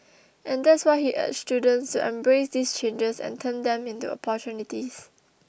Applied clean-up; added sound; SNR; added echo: none; none; none; none.